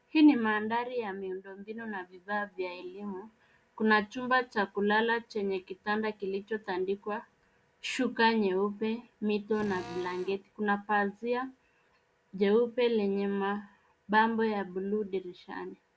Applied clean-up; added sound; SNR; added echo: none; Drill; 17 dB; none.